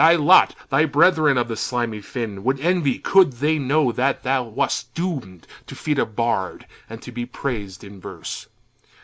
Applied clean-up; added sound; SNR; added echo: none; none; none; none.